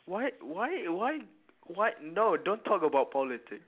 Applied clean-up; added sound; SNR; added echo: none; none; none; none.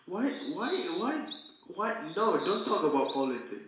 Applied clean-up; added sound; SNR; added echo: none; Bird vocalization, bird call, bird song; 16 dB; reverberation time 0.7 s.